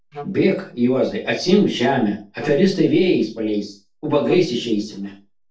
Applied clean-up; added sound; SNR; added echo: neural separator model SepFormer DNS4.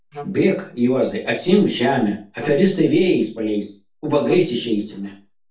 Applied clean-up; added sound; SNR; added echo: none; Wind instrument, woodwind instrument; 17 dB; reverberation time 0.3 s.